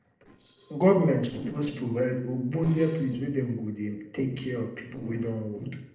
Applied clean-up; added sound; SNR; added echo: neural separator model SepFormer DNS4.